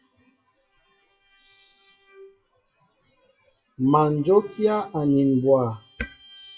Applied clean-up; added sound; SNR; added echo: classical method WPE with log-MMSE.